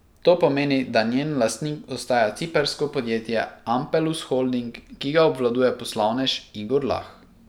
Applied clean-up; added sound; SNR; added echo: none; none; none; none.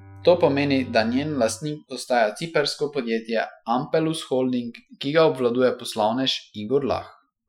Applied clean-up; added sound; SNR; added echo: classical method Wiener filter.